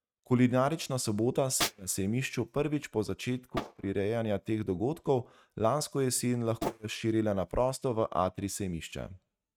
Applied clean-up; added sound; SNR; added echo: neural mask model RNNoise.